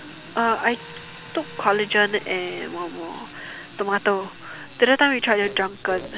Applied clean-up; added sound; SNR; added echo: none; Engine; 19 dB; none.